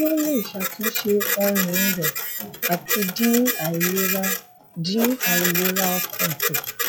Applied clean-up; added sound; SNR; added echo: classical method log-MMSE.